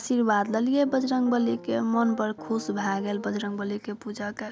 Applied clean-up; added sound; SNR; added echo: none; Piano; 16 dB; none.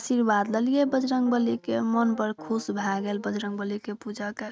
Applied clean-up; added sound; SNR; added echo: neural mask model RNNoise.